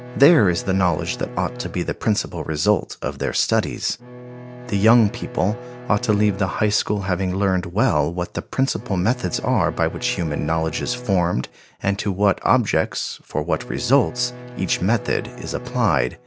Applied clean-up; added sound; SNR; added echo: none; Bowed string instrument; 16 dB; none.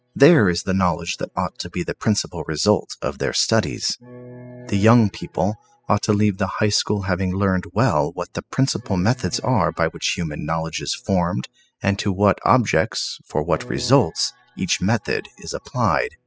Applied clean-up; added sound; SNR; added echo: classical method spectral subtraction.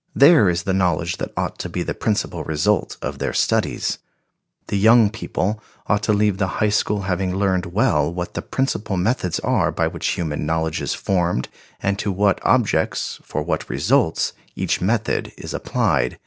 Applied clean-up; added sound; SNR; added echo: none; none; none; none.